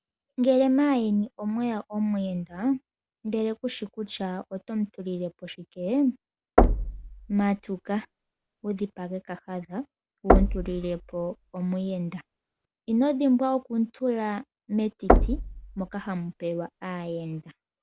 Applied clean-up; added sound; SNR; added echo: none; Knock; -2 dB; none.